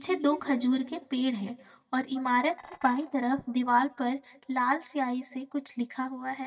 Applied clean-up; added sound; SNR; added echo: neural mask model DeepFilterNet 3.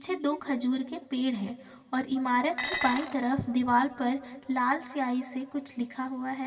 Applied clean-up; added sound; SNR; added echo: none; Dishes, pots, and pans; 5 dB; reverberation time 2.0 s.